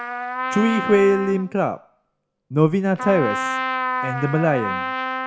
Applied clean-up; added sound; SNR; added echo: none; Trumpet; 6 dB; none.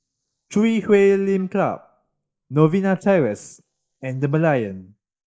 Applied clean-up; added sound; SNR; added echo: neural mask model Resemble Enhance denoiser.